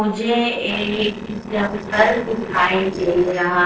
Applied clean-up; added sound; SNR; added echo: neural separator model SepFormer DNS4.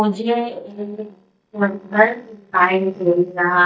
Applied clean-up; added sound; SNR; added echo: neural mask model DeepFilterNet 3.